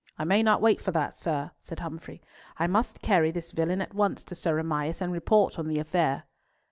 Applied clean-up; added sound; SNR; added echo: none; none; none; none.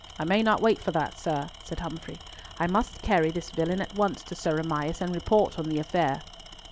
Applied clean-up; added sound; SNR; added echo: none; Tools; 17 dB; none.